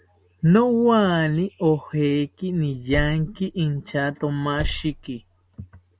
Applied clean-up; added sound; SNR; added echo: none; Slam / Car; 10 dB; none.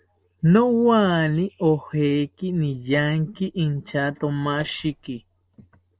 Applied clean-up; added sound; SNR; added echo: neural separator model SepFormer DNS4.